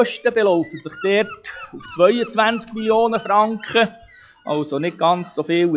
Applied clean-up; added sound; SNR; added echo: classical method log-MMSE.